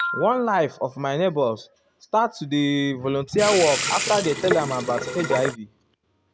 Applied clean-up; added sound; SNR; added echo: none; Sink (filling or washing) / Water tap, faucet; 3 dB; none.